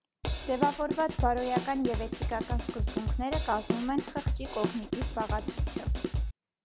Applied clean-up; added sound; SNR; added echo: none; Drum kit; -1 dB; none.